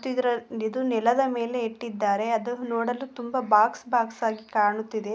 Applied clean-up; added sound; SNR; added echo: none; none; none; none.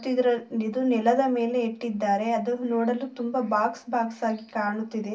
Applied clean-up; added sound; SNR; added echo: none; none; none; reverberation time 0.2 s.